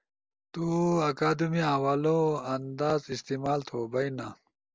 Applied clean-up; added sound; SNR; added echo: none; none; none; none.